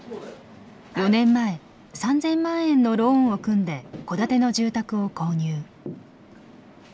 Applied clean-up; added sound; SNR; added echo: none; none; none; none.